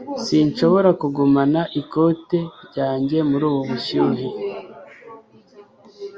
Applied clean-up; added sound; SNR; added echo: none; none; none; none.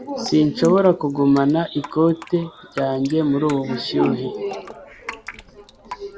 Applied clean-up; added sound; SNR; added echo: none; Drip; 20 dB; none.